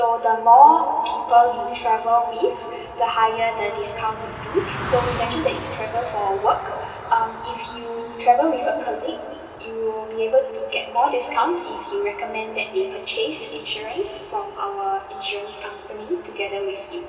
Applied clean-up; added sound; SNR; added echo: none; Car passing by; 17 dB; reverberation time 2.8 s.